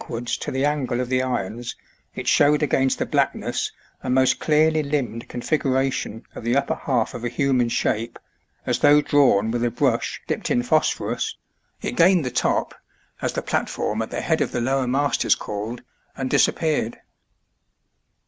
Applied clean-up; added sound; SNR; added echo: none; none; none; none.